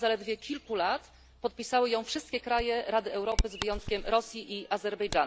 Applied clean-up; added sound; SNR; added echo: none; Bird vocalization, bird call, bird song; 9 dB; none.